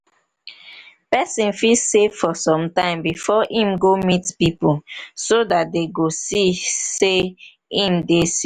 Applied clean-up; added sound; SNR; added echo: none; none; none; none.